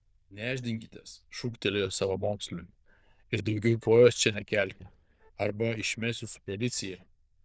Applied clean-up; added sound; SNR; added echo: neural diffusion model UNIVERSE++.